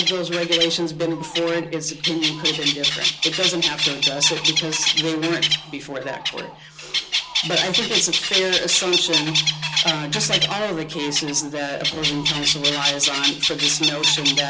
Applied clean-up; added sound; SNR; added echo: none; Bird; -2 dB; reverberation time 0.2 s.